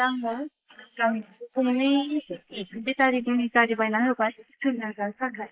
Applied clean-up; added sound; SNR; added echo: neural mask model Resemble Enhance denoiser.